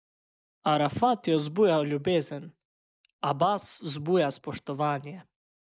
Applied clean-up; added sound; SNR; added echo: neural mask model Resemble Enhance denoiser.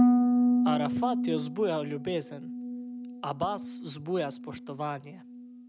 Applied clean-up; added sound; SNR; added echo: none; Harp; -5 dB; none.